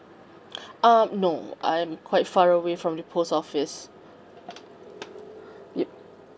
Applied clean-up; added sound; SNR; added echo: none; none; none; none.